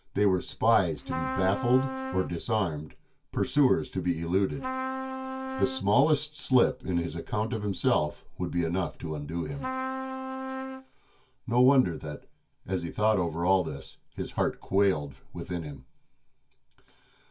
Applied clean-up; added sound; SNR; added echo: none; Trumpet; 7 dB; reverberation time 0.1 s.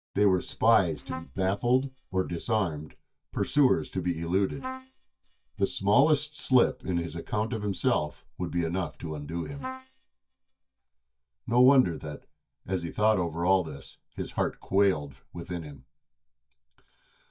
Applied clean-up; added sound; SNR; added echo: neural mask model DeepFilterNet 3.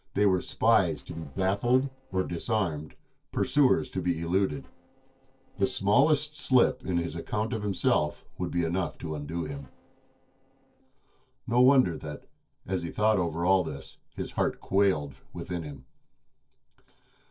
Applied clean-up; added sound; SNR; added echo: neural separator model SepFormer DNS4.